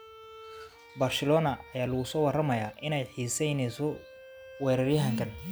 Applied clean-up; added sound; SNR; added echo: none; Bowed string instrument; 19 dB; none.